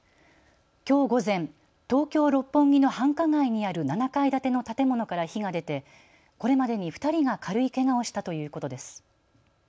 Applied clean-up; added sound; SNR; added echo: none; none; none; none.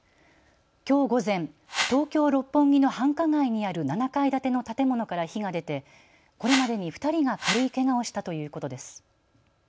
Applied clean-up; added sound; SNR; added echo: none; Whoosh, swoosh, swish; 6 dB; none.